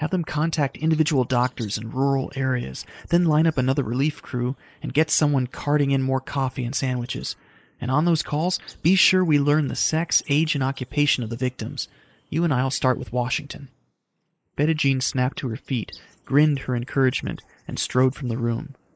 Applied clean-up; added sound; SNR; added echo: neural mask model Resemble Enhance denoiser.